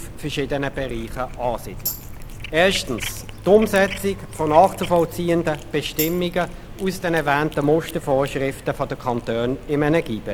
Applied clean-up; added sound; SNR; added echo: none; Cat + Tambourine; 12 dB; none.